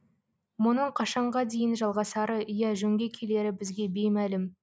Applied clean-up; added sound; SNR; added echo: none; none; none; none.